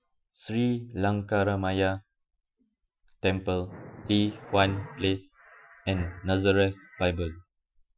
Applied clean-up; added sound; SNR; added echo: classical method Wiener filter.